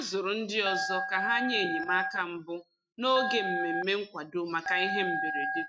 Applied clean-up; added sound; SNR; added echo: neural mask model RNNoise.